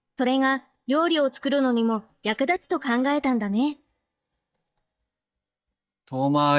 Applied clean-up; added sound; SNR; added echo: neural mask model DeepFilterNet 3.